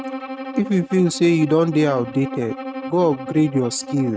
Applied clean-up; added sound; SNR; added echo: neural mask model RNNoise.